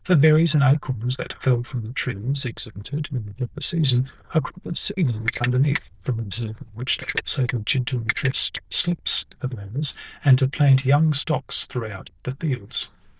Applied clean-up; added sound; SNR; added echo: neural diffusion model UNIVERSE++.